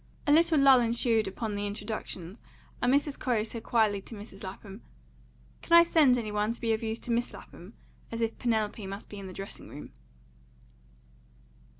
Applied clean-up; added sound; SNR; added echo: none; none; none; none.